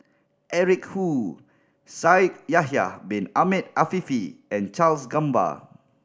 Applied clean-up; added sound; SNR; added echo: none; none; none; none.